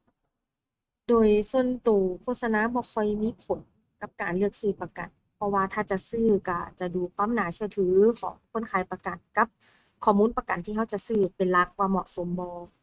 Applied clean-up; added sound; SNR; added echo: neural mask model RNNoise.